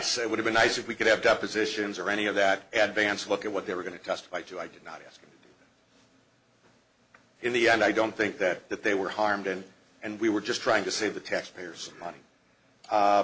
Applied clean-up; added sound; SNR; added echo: none; none; none; none.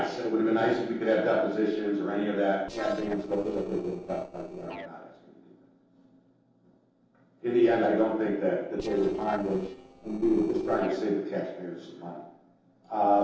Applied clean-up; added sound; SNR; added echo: neural separator model SepFormer DNS4.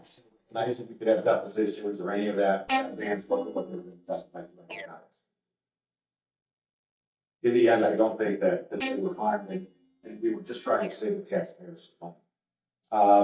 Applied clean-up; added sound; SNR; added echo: neural mask model DeepFilterNet 3.